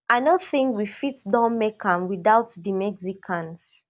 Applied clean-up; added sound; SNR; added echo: none; none; none; none.